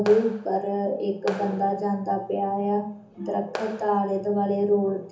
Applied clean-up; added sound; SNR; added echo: none; Clapping; 14 dB; reverberation time 0.8 s.